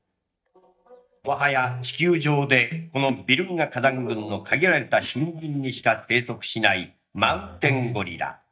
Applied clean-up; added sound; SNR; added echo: neural mask model DeepFilterNet 3.